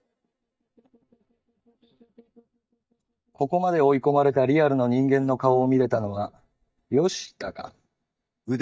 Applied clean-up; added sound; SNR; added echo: neural mask model DeepFilterNet 3.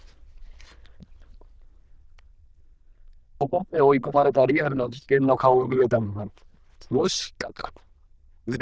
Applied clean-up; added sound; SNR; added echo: neural diffusion model UNIVERSE++.